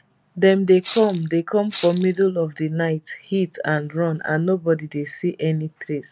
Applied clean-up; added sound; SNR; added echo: none; Rattle (instrument); 15 dB; none.